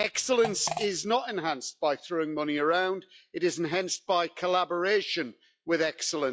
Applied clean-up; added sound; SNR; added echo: classical method log-MMSE.